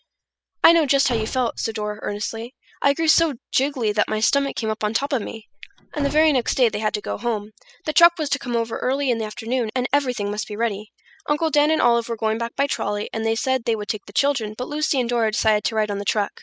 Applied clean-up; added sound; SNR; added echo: classical method spectral subtraction.